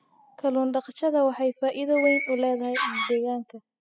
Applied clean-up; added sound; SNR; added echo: classical method spectral subtraction.